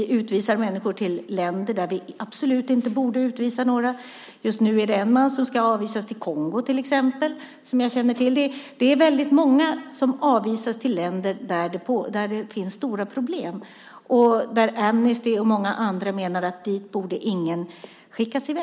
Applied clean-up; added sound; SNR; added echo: none; none; none; none.